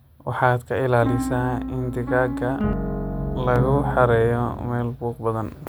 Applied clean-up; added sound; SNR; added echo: none; Piano; 3 dB; none.